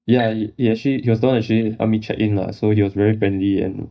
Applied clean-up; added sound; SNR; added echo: neural mask model DeepFilterNet 3.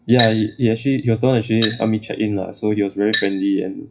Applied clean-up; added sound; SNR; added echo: classical method WPE with log-MMSE.